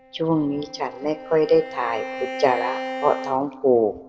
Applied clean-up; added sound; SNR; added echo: none; Bowed string instrument; 11 dB; reverberation time 1.2 s.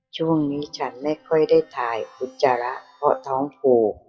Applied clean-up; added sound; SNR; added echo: classical method WPE with log-MMSE.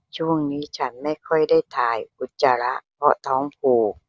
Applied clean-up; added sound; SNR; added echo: none; none; none; none.